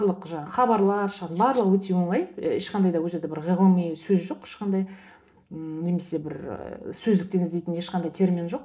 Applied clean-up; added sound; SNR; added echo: neural separator model SepFormer DNS4.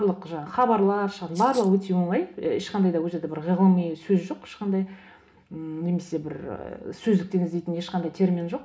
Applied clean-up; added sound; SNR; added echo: none; Rattle (instrument); 20 dB; reverberation time 0.3 s.